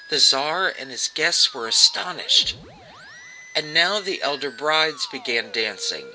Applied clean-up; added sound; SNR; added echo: none; Musical instrument; 20 dB; none.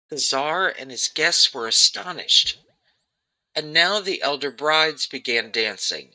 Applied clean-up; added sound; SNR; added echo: neural mask model DeepFilterNet 3.